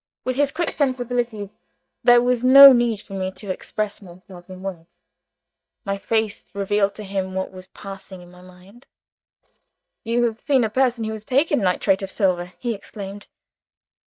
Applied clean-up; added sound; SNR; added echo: neural mask model DeepFilterNet 3.